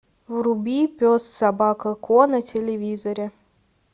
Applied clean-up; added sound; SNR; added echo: none; none; none; none.